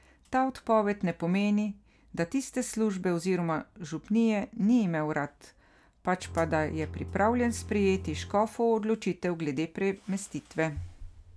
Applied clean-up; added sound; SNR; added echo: none; Bowed string instrument; 12 dB; none.